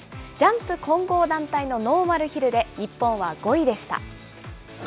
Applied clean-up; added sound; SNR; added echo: none; none; none; none.